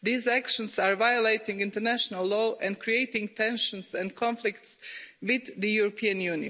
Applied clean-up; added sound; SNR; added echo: none; none; none; none.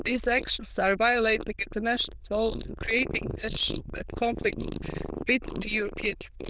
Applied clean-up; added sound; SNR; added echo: neural diffusion model UNIVERSE++.